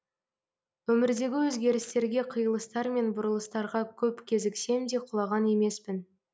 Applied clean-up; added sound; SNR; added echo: none; none; none; none.